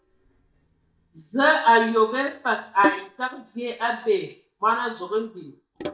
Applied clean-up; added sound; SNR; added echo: neural mask model DeepFilterNet 3.